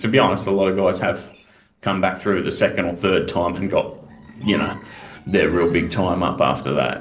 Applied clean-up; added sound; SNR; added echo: neural separator model SepFormer DNS4.